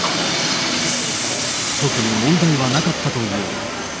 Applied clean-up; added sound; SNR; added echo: none; Train; -1 dB; none.